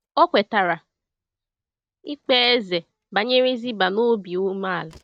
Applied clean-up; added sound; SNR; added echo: neural mask model RNNoise.